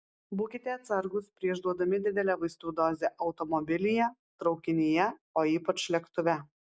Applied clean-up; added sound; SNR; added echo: none; none; none; none.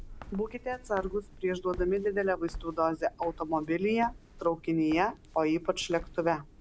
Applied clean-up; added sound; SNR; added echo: none; Walk, footsteps; 16 dB; none.